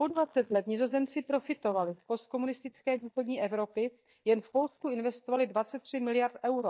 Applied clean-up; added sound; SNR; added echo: neural mask model DeepFilterNet 3.